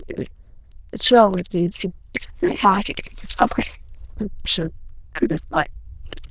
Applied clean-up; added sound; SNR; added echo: neural diffusion model UNIVERSE++.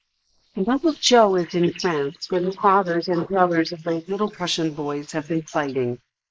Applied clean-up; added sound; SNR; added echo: neural mask model Resemble Enhance denoiser.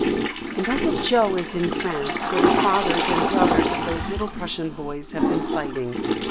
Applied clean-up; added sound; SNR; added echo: none; Toilet flush / Water; -2 dB; none.